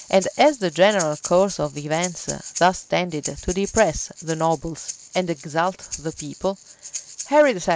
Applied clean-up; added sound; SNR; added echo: none; Breathing; 14 dB; none.